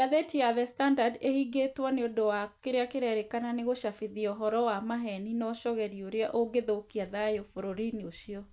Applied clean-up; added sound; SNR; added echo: none; none; none; none.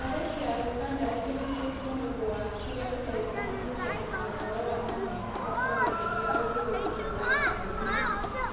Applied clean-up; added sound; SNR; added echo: none; Human group actions; -2 dB; reverberation time 1.2 s.